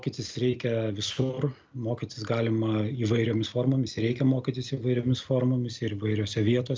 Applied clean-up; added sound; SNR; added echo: none; none; none; none.